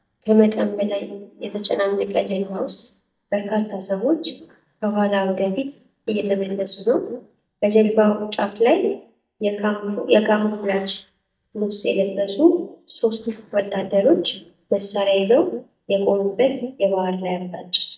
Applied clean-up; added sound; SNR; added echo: neural mask model DeepFilterNet 3.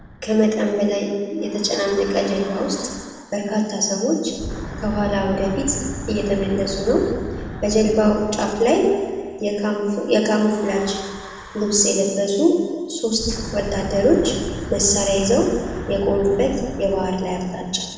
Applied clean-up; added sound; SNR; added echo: none; Wind / Breathing; 13 dB; reverberation time 1.5 s.